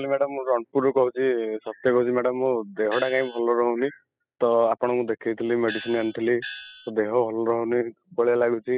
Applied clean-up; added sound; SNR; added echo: classical method spectral subtraction.